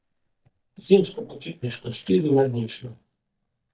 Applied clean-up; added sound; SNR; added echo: neural mask model DeepFilterNet 3.